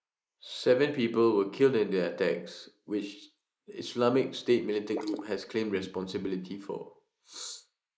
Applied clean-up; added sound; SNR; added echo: neural mask model Resemble Enhance denoiser.